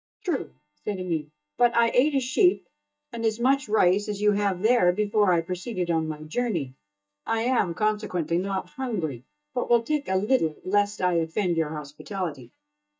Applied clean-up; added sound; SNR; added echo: neural mask model DeepFilterNet 3.